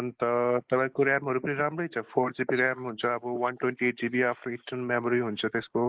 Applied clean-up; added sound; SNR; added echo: neural mask model Resemble Enhance denoiser.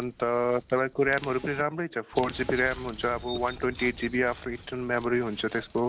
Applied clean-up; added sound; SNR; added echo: none; Chirp, tweet; 16 dB; none.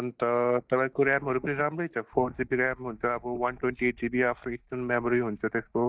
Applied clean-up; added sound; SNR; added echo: neural mask model DeepFilterNet 3.